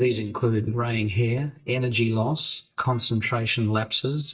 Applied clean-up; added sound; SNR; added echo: neural mask model DeepFilterNet 3.